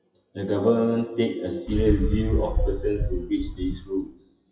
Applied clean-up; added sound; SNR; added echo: classical method WPE with log-MMSE.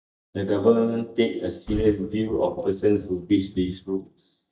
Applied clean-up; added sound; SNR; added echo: neural mask model DeepFilterNet 3.